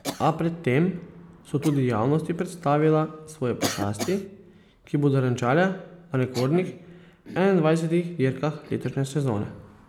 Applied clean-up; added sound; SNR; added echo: none; Cough; 16 dB; none.